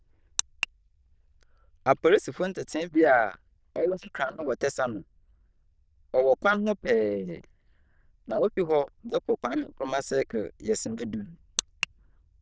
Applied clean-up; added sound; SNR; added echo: neural diffusion model UNIVERSE++.